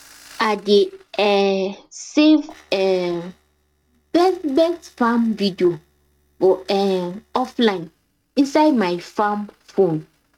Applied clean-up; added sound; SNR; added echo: neural mask model RNNoise.